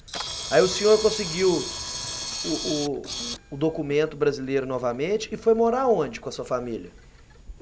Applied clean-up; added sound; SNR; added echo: none; Camera; 10 dB; none.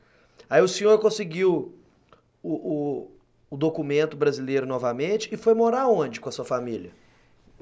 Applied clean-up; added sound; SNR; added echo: none; none; none; none.